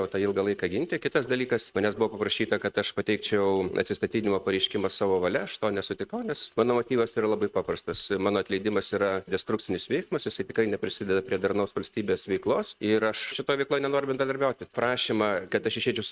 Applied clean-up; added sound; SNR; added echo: neural mask model RNNoise.